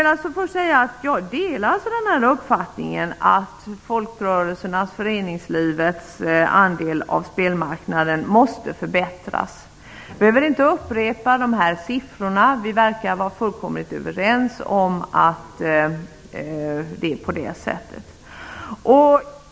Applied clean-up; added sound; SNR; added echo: none; none; none; none.